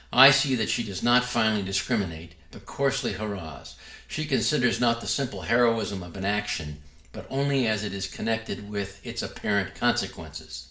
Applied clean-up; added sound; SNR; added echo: none; none; none; reverberation time 0.4 s.